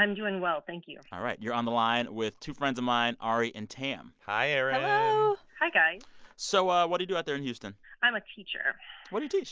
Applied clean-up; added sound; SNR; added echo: none; none; none; none.